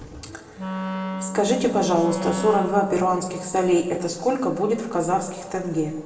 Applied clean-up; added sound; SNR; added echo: none; Wind instrument, woodwind instrument; 8 dB; reverberation time 1.1 s.